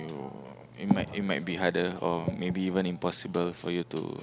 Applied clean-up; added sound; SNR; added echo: none; Burping, eructation; 19 dB; none.